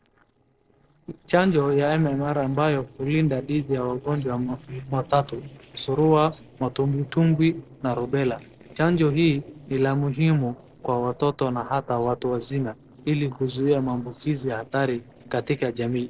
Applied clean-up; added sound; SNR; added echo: neural separator model SepFormer DNS4.